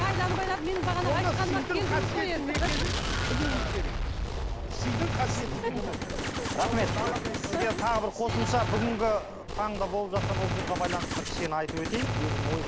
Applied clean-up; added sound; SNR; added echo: none; Gunshot, gunfire; -1 dB; none.